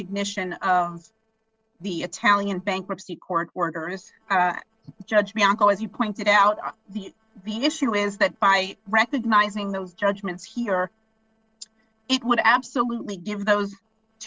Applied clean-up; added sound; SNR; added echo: neural separator model SepFormer DNS4.